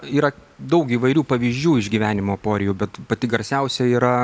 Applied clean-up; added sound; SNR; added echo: none; none; none; none.